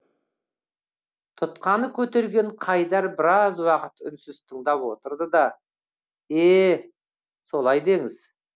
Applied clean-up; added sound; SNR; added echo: none; none; none; none.